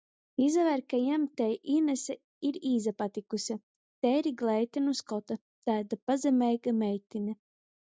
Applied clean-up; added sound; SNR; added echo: none; none; none; none.